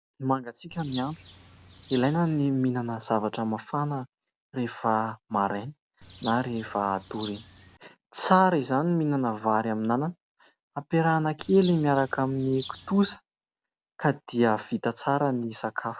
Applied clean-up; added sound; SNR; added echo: none; Bird; 18 dB; none.